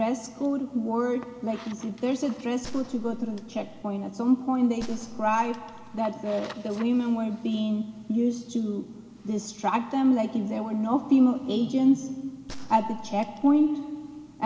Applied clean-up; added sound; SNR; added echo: none; Gunshot, gunfire; 13 dB; none.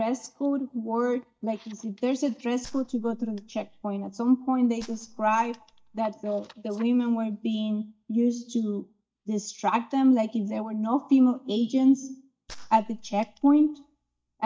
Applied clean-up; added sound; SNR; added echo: neural mask model DeepFilterNet 3.